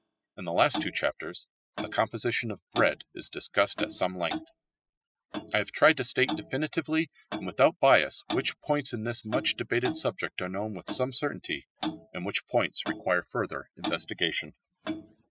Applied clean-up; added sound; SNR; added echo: classical method spectral subtraction.